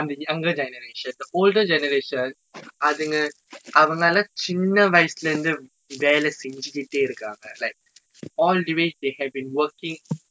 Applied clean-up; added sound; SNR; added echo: none; none; none; none.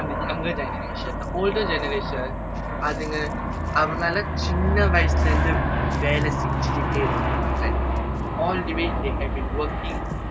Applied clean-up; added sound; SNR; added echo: none; Aircraft; -4 dB; none.